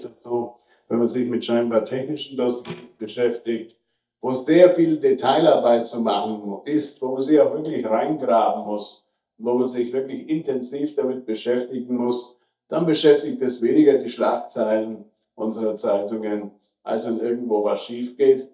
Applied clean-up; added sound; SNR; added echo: neural mask model DeepFilterNet 3.